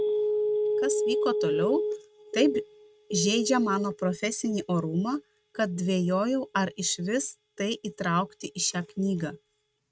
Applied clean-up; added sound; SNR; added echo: neural mask model RNNoise.